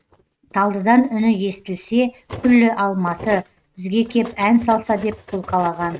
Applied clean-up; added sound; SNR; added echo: neural mask model RNNoise.